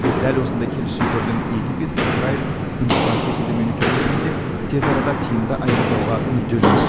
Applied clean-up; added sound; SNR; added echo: none; Walk, footsteps; -3 dB; none.